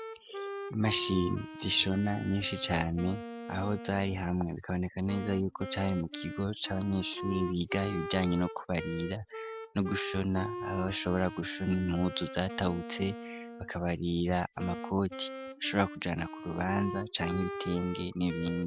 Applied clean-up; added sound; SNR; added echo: none; Wind instrument, woodwind instrument; 10 dB; none.